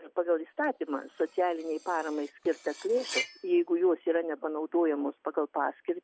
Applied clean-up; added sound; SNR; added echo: none; Cutlery, silverware; 13 dB; none.